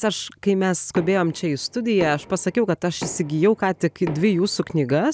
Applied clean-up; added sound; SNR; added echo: none; Knock; 17 dB; none.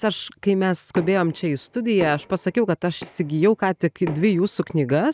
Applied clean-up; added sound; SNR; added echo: neural mask model RNNoise.